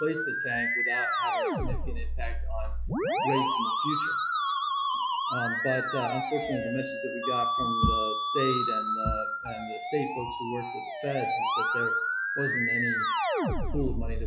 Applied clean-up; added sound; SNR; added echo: classical method log-MMSE.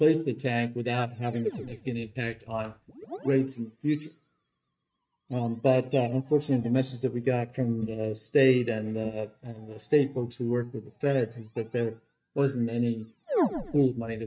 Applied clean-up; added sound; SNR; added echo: neural mask model DeepFilterNet 3.